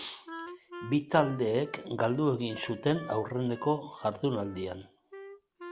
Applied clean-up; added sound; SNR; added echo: none; Wind instrument, woodwind instrument; 16 dB; none.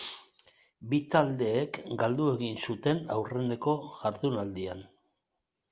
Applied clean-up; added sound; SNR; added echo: none; none; none; none.